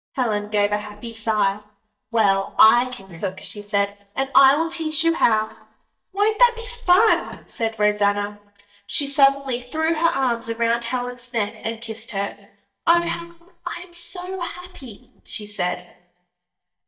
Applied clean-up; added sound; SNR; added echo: neural mask model DeepFilterNet 3.